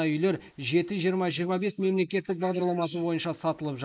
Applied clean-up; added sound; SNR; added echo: neural mask model Resemble Enhance denoiser.